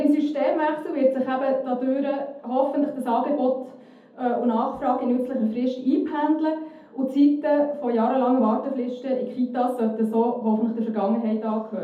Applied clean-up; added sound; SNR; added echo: none; none; none; reverberation time 0.6 s.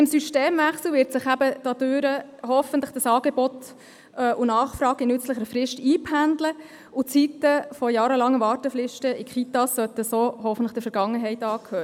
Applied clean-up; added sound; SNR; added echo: none; none; none; none.